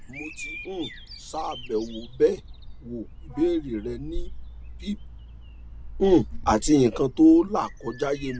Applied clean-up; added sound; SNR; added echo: none; Bird vocalization, bird call, bird song; 11 dB; none.